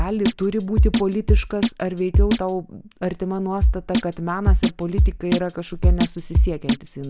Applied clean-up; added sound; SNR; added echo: none; Drum kit; -4 dB; none.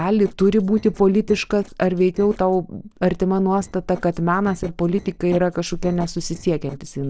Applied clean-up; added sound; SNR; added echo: neural separator model SepFormer DNS4.